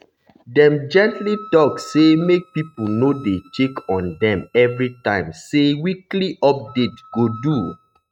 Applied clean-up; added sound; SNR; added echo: neural mask model RNNoise.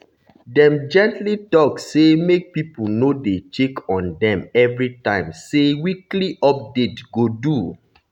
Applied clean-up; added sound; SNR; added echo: none; none; none; none.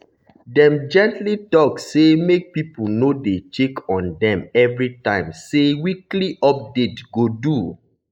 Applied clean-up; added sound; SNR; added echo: neural mask model Resemble Enhance denoiser.